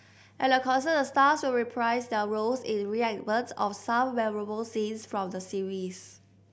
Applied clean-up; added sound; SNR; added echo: none; none; none; none.